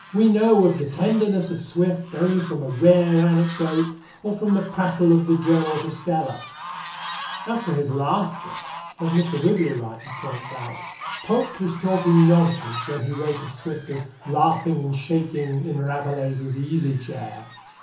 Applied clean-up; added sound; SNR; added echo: none; Fowl; 15 dB; reverberation time 0.7 s.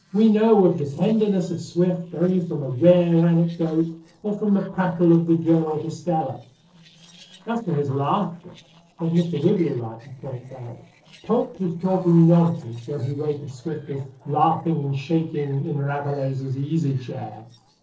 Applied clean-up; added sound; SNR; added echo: neural separator model SepFormer DNS4.